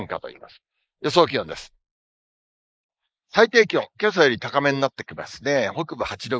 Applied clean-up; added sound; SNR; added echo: neural mask model Resemble Enhance denoiser.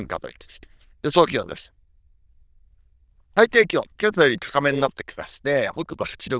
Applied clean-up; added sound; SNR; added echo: neural diffusion model UNIVERSE++.